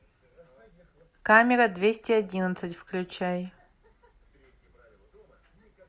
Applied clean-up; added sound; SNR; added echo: none; none; none; none.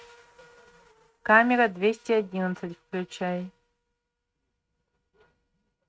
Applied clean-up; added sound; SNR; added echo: neural mask model RNNoise.